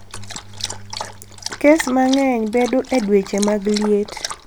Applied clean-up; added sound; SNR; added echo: none; Dog; 13 dB; none.